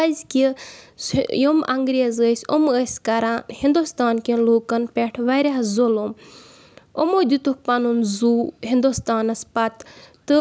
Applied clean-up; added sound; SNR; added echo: none; none; none; none.